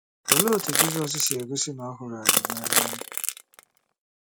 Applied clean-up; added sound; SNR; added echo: none; Crushing; -4 dB; none.